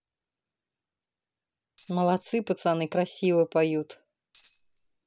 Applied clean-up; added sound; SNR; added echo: none; Tambourine; 18 dB; none.